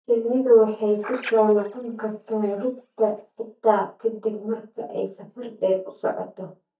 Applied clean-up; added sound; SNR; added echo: neural mask model DeepFilterNet 3.